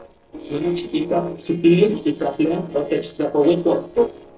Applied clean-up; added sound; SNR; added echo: neural separator model SepFormer DNS4.